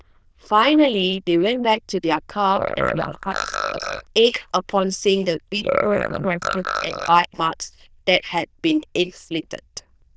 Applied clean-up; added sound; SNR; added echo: neural diffusion model UNIVERSE++.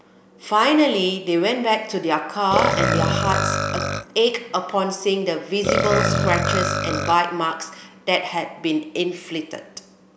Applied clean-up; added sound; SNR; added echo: none; Burping, eructation; 1 dB; none.